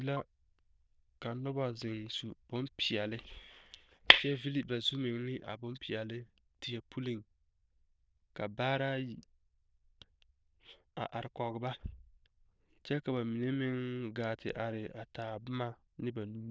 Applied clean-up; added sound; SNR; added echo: neural diffusion model UNIVERSE++.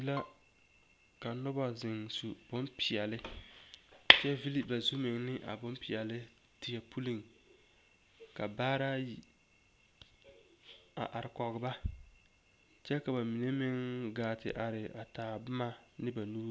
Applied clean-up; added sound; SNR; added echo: none; Bowed string instrument; 17 dB; none.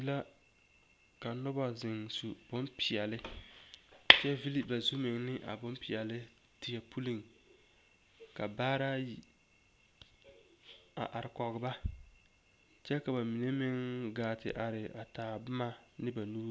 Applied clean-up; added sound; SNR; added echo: none; none; none; none.